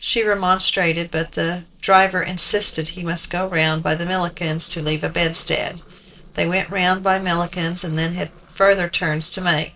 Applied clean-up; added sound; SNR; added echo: neural separator model SepFormer DNS4.